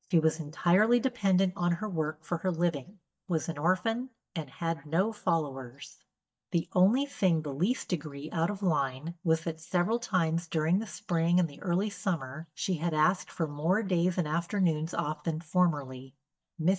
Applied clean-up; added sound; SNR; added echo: neural mask model DeepFilterNet 3.